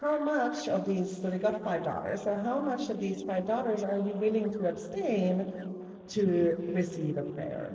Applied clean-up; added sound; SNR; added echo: neural separator model SepFormer DNS4.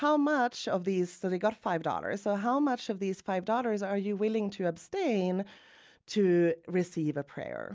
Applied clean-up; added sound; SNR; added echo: none; none; none; none.